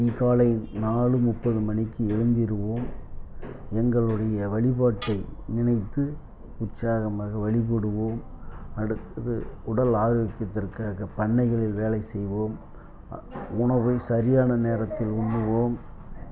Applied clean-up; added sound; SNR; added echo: none; Tools; 16 dB; none.